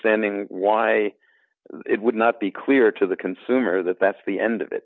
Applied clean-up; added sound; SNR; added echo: none; none; none; none.